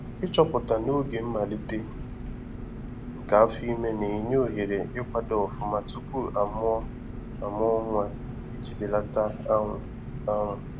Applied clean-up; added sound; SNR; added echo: none; Engine; 8 dB; none.